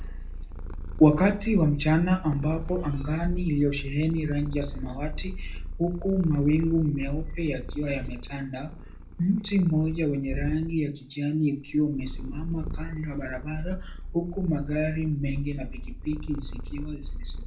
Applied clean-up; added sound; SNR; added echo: none; Purr; 7 dB; reverberation time 0.3 s.